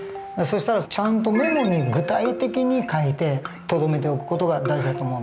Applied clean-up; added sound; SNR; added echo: none; none; none; none.